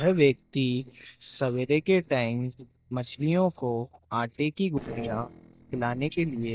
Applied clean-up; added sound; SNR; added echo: neural separator model SepFormer DNS4.